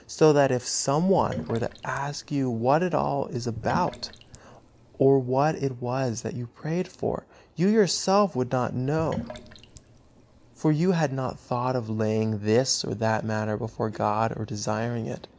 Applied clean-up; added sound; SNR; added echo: none; Sink (filling or washing); 15 dB; none.